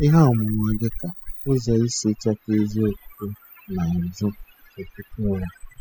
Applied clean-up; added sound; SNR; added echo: classical method spectral subtraction.